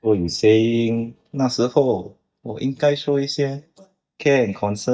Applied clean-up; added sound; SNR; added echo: neural mask model DeepFilterNet 3.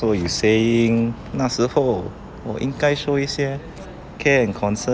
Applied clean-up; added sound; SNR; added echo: none; none; none; none.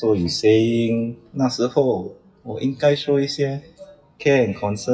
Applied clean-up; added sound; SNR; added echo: classical method WPE with log-MMSE.